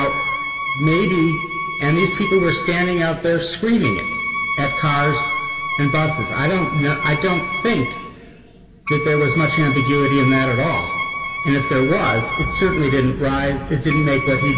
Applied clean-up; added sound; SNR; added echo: none; Wind instrument, woodwind instrument; 5 dB; reverberation time 2.2 s.